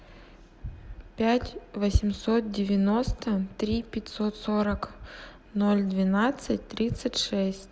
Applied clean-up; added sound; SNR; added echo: none; none; none; none.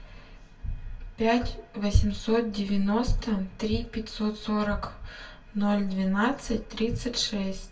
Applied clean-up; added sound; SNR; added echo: none; none; none; reverberation time 0.2 s.